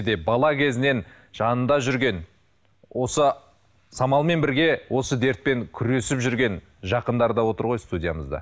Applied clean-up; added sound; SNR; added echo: none; none; none; none.